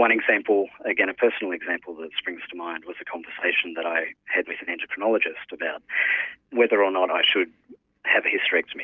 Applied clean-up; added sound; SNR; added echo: none; none; none; none.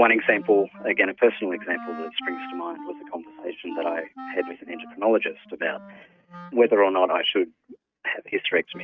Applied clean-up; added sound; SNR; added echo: neural mask model RNNoise.